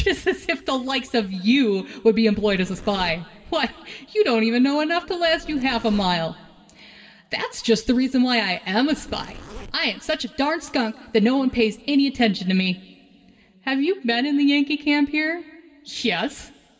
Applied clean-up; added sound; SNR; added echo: none; Zipper (clothing); 18 dB; reverberation time 1.9 s.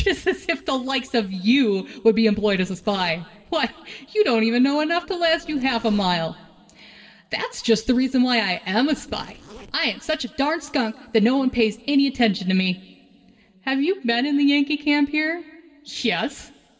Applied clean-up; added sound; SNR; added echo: neural separator model SepFormer DNS4.